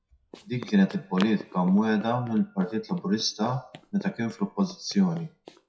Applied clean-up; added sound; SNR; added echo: classical method WPE with log-MMSE.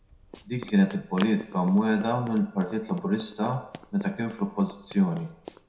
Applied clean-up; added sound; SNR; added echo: none; Run; 18 dB; reverberation time 0.5 s.